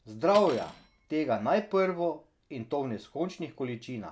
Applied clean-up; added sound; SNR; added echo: none; Cutlery, silverware; 19 dB; none.